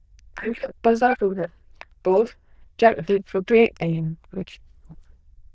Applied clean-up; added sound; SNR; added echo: neural diffusion model UNIVERSE++.